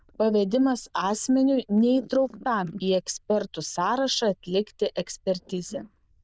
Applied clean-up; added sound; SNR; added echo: neural diffusion model UNIVERSE++.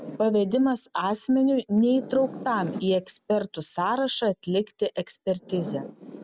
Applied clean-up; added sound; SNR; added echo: none; Zipper (clothing); 16 dB; none.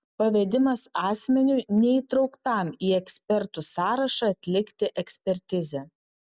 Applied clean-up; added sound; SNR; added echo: none; none; none; none.